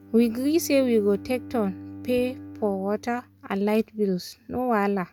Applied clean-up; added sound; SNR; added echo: none; Bowed string instrument; 17 dB; none.